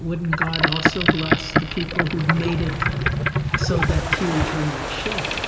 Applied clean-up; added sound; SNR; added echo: none; Boat, Water vehicle; -4 dB; reverberation time 3.0 s.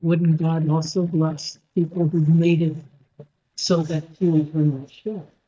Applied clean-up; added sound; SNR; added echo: neural mask model DeepFilterNet 3.